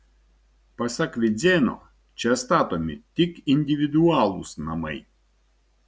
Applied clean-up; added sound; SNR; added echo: none; none; none; none.